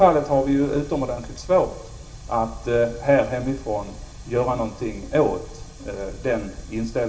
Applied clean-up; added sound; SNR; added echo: none; none; none; reverberation time 0.2 s.